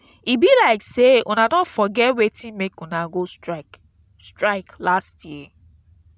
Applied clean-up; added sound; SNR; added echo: none; none; none; none.